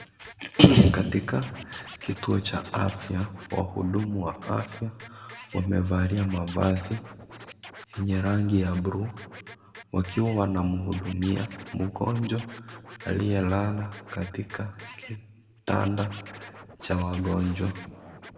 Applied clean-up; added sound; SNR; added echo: none; Scratching (performance technique); 19 dB; reverberation time 1.3 s.